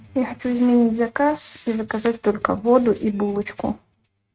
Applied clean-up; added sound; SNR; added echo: neural mask model RNNoise.